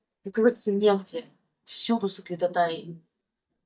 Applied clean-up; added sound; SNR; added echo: neural mask model DeepFilterNet 3.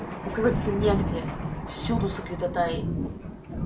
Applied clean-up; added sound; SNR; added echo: none; Thunder; 1 dB; reverberation time 0.3 s.